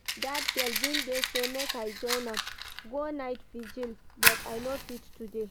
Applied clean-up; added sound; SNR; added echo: none; Fire; -3 dB; none.